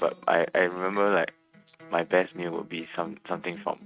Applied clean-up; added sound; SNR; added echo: neural mask model RNNoise.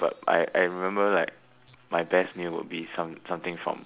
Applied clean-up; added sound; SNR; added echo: none; none; none; none.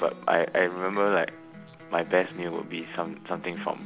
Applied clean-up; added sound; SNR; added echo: none; Acoustic guitar; 16 dB; none.